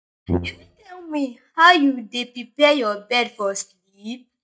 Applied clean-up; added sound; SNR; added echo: neural mask model DeepFilterNet 3.